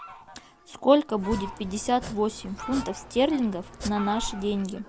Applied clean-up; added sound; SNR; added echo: none; Fowl + Domestic sounds, home sounds; 12 dB; none.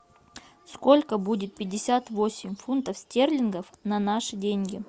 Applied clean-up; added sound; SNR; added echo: none; none; none; none.